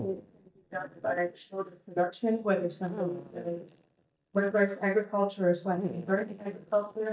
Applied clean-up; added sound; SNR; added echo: neural mask model DeepFilterNet 3.